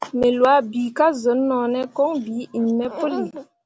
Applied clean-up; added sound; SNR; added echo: none; none; none; none.